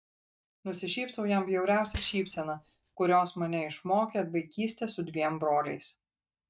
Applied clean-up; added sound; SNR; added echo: neural mask model DeepFilterNet 3.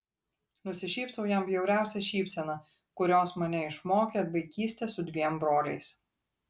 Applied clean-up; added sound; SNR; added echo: none; none; none; none.